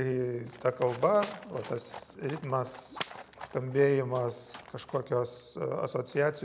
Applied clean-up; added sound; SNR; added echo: none; Livestock, farm animals, working animals; 16 dB; none.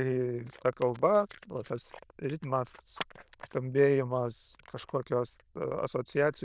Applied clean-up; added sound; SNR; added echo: neural diffusion model UNIVERSE++.